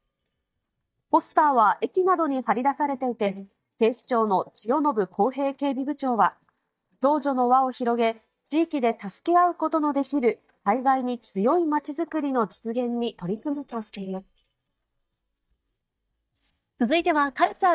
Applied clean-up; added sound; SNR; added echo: neural mask model DeepFilterNet 3.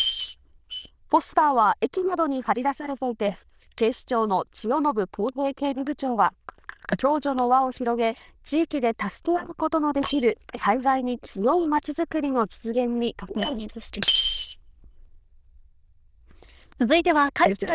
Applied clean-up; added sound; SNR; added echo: neural diffusion model UNIVERSE++.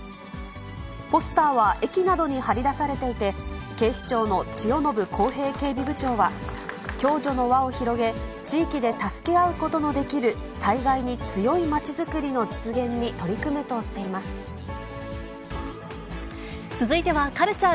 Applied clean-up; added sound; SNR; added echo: none; none; none; none.